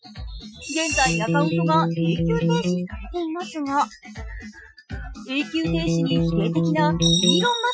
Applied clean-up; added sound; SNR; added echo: classical method Wiener filter.